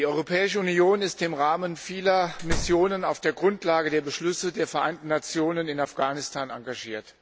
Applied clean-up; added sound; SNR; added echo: none; Slam; 5 dB; none.